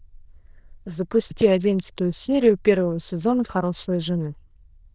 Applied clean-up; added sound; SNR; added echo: neural diffusion model UNIVERSE++.